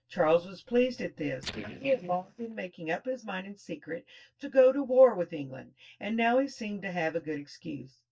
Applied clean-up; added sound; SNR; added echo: neural mask model DeepFilterNet 3.